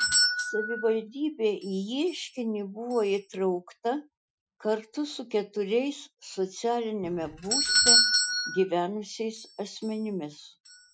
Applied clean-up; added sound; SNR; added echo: classical method Wiener filter.